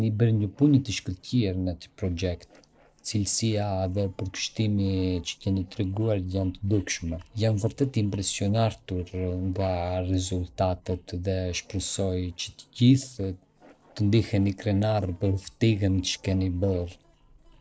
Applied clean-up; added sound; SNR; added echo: neural separator model SepFormer DNS4.